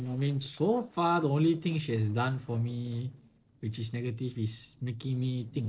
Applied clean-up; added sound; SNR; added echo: neural separator model SepFormer DNS4.